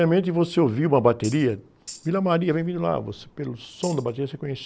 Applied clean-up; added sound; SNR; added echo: none; Tambourine; 19 dB; none.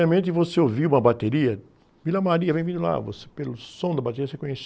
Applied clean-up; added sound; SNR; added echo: none; none; none; none.